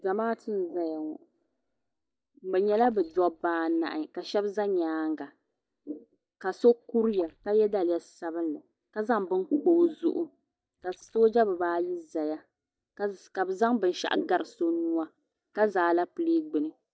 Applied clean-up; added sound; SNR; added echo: neural mask model DeepFilterNet 3.